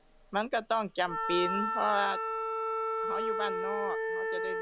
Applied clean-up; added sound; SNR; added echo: none; Wind instrument, woodwind instrument; 0 dB; none.